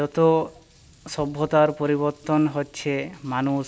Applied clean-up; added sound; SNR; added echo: none; none; none; none.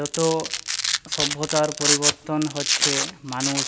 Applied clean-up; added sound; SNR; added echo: none; Domestic sounds, home sounds; -2 dB; none.